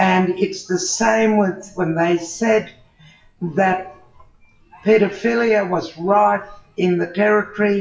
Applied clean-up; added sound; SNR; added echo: classical method WPE with log-MMSE.